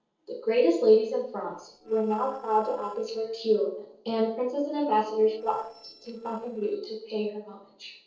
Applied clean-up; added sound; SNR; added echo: neural separator model SepFormer DNS4.